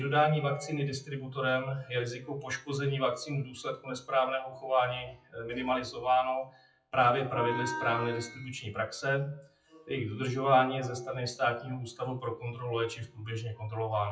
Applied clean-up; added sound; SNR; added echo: classical method WPE with log-MMSE.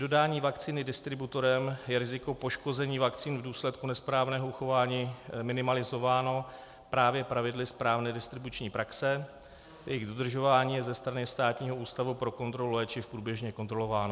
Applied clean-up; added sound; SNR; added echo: none; none; none; none.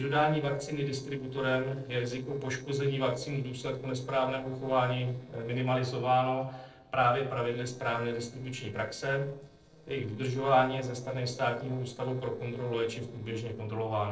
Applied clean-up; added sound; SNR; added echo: neural separator model SepFormer DNS4.